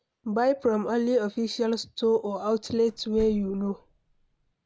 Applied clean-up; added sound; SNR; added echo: none; Slam; 19 dB; none.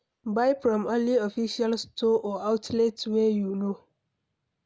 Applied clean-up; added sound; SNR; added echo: none; none; none; none.